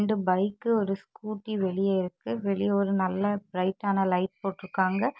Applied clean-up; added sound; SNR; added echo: none; none; none; none.